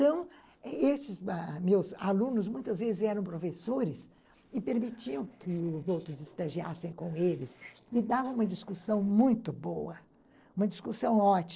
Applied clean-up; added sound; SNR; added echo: neural separator model SepFormer DNS4.